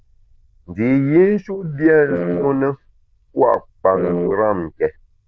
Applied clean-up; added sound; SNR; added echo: neural diffusion model UNIVERSE++.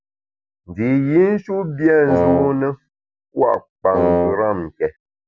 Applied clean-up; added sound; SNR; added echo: none; Wind instrument, woodwind instrument; 0 dB; none.